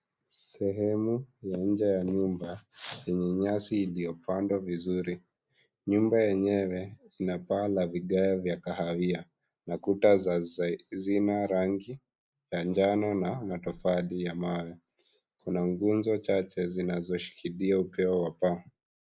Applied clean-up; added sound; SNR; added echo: neural mask model Resemble Enhance denoiser.